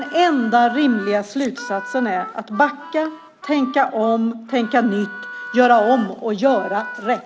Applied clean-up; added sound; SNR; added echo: none; Harmonica; 14 dB; none.